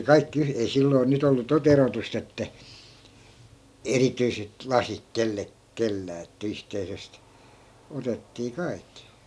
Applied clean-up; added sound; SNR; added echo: none; none; none; none.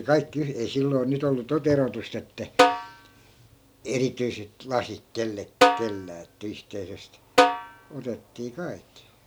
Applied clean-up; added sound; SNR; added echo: none; Snare drum; -4 dB; none.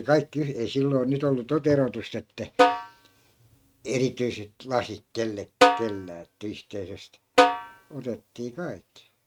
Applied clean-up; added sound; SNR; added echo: neural mask model RNNoise.